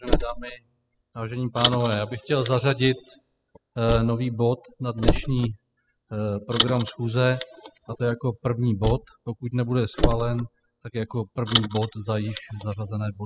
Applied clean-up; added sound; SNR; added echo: classical method spectral subtraction.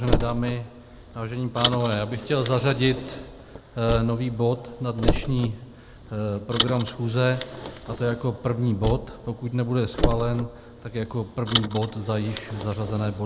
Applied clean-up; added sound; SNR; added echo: none; Car; 5 dB; none.